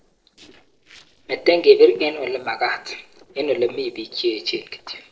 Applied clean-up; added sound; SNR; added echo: neural separator model SepFormer DNS4.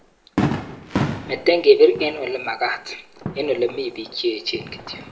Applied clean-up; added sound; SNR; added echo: none; Fireworks; 8 dB; reverberation time 0.2 s.